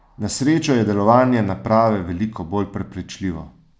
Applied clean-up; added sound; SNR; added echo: none; none; none; none.